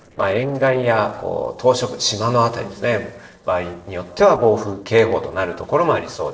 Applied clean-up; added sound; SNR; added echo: neural separator model SepFormer DNS4.